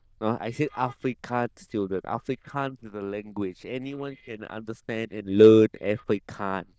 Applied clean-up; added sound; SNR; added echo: neural diffusion model UNIVERSE++.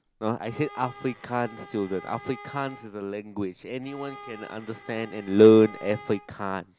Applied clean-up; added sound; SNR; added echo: none; Bowed string instrument; 20 dB; none.